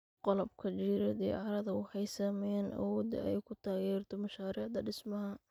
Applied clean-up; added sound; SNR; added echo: none; none; none; none.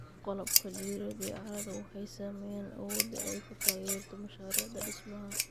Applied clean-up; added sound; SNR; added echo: none; Scissors; -4 dB; none.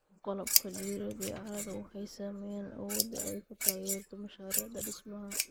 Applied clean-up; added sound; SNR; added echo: neural mask model Resemble Enhance denoiser.